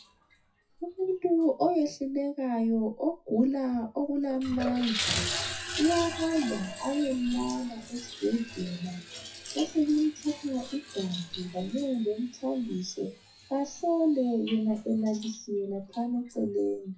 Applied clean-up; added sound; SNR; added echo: classical method WPE with log-MMSE.